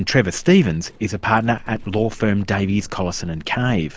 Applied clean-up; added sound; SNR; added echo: none; Livestock, farm animals, working animals; 18 dB; none.